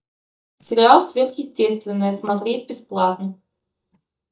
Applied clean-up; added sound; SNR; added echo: neural mask model DeepFilterNet 3.